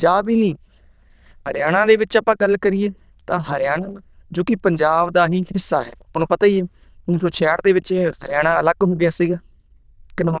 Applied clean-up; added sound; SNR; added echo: neural diffusion model UNIVERSE++.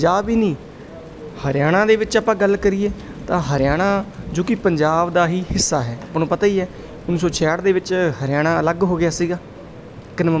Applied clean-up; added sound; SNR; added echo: none; Thunder / Rain; 18 dB; none.